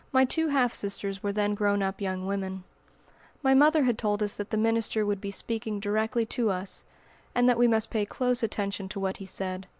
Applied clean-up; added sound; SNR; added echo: none; none; none; none.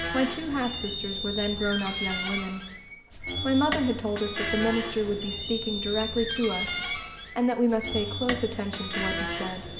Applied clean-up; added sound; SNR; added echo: none; Squeak; 4 dB; reverberation time 0.8 s.